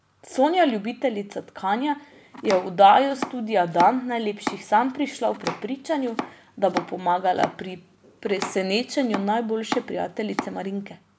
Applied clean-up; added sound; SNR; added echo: none; Domestic sounds, home sounds; 11 dB; none.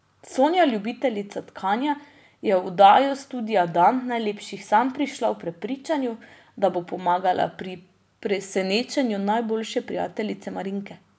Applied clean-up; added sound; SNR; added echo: none; none; none; none.